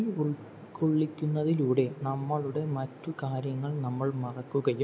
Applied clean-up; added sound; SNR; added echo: none; none; none; none.